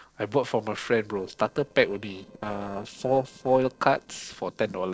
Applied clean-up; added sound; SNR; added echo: neural separator model SepFormer DNS4.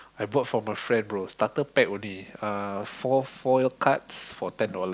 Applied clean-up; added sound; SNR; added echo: none; none; none; none.